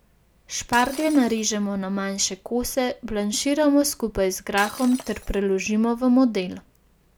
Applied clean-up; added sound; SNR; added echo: none; Shatter; 18 dB; none.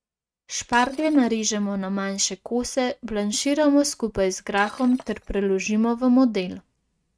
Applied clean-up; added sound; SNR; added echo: neural mask model RNNoise.